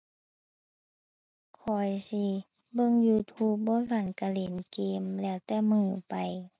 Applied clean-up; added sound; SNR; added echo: none; none; none; none.